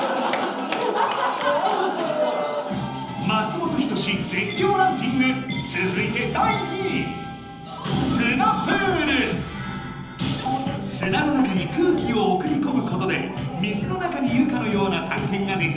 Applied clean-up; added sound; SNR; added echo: none; Knock; 15 dB; reverberation time 0.9 s.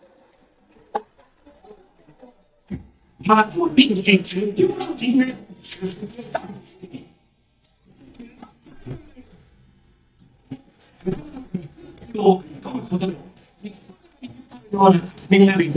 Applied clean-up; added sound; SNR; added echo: neural mask model DeepFilterNet 3.